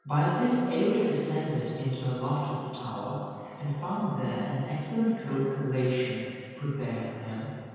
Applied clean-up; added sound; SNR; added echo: none; Piano; 19 dB; reverberation time 2.1 s.